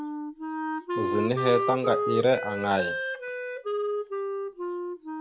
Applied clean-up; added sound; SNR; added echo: none; Wind instrument, woodwind instrument; 1 dB; none.